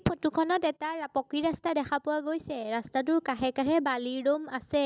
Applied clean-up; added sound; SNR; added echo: none; none; none; none.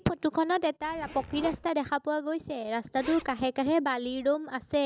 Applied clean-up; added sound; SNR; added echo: none; Zipper (clothing); 19 dB; none.